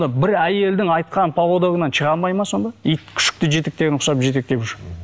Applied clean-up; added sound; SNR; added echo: none; none; none; none.